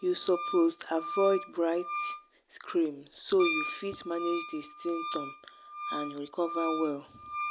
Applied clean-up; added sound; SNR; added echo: none; Wind instrument, woodwind instrument; 7 dB; none.